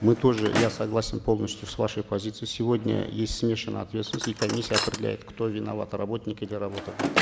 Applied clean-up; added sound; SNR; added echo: none; Drawer open or close; 7 dB; none.